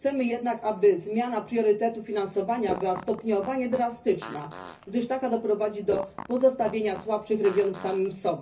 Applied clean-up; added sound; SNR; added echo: none; Fart; 15 dB; reverberation time 0.4 s.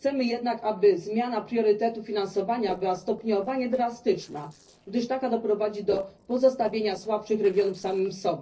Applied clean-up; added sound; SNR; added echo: neural separator model SepFormer DNS4.